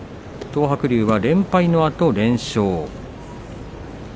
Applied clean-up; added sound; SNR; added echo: none; none; none; none.